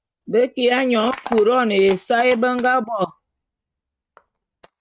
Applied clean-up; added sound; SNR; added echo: neural mask model RNNoise.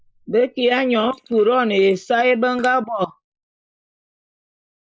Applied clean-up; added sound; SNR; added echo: neural mask model Resemble Enhance denoiser.